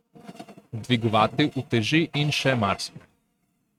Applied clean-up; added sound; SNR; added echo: neural mask model RNNoise.